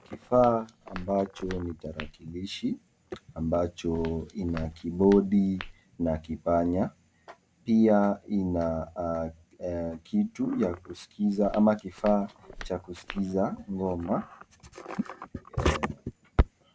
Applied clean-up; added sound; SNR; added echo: none; Walk, footsteps; 15 dB; none.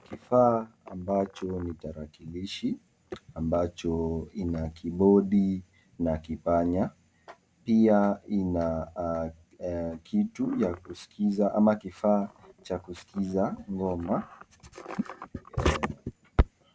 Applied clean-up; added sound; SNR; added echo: none; none; none; none.